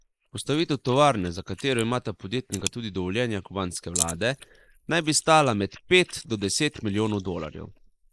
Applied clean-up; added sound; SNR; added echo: neural mask model Resemble Enhance denoiser.